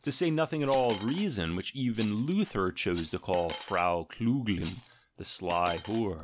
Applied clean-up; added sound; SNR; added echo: none; Rattle + Coin (dropping); 17 dB; none.